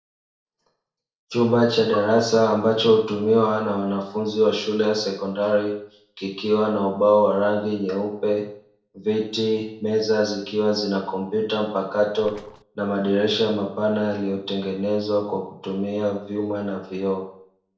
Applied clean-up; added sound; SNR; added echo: neural separator model SepFormer DNS4.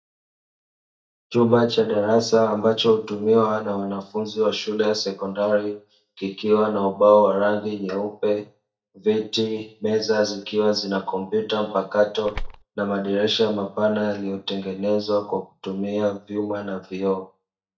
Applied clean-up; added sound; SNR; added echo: neural mask model DeepFilterNet 3.